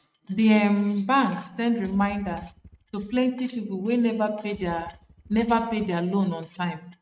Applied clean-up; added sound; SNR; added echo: neural mask model RNNoise.